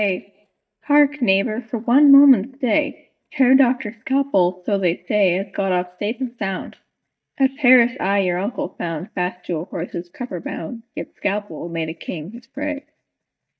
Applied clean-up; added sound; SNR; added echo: neural mask model DeepFilterNet 3.